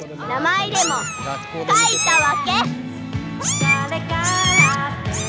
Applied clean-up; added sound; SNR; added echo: none; Meow; 2 dB; none.